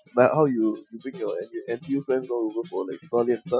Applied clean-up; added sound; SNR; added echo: classical method Wiener filter.